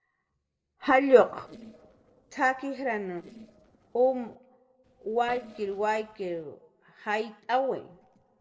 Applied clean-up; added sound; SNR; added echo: neural separator model SepFormer DNS4.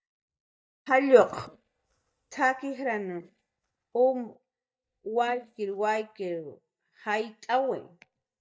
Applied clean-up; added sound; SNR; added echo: neural mask model DeepFilterNet 3.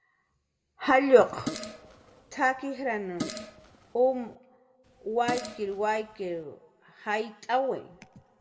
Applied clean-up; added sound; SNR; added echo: none; Fart; 12 dB; reverberation time 1.0 s.